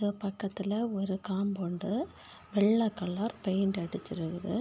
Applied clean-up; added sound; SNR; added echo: none; none; none; none.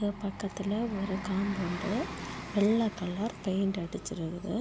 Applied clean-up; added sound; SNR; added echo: none; Bus; 10 dB; none.